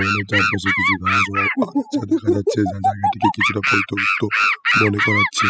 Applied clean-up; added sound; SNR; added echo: classical method spectral subtraction.